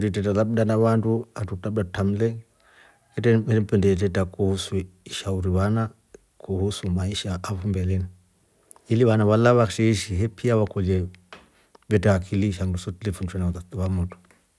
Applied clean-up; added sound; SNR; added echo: none; none; none; none.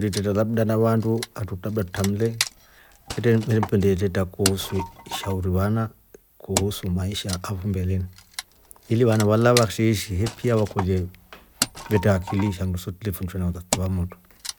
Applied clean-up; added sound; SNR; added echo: none; Wood; 11 dB; none.